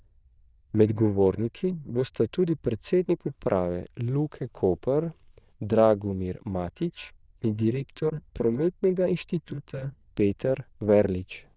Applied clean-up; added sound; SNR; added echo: neural diffusion model UNIVERSE++.